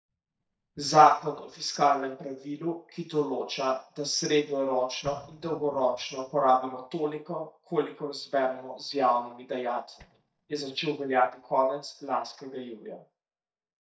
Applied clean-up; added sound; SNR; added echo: neural mask model DeepFilterNet 3.